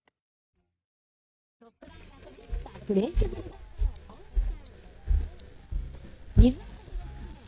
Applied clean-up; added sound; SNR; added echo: neural mask model DeepFilterNet 3.